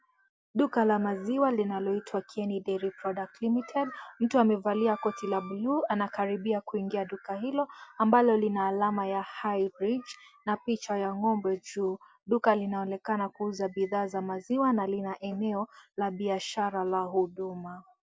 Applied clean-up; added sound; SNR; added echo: none; Wind instrument, woodwind instrument; 17 dB; none.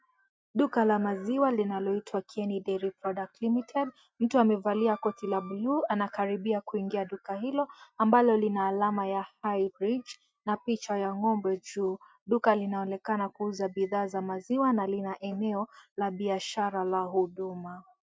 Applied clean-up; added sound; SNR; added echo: neural mask model RNNoise.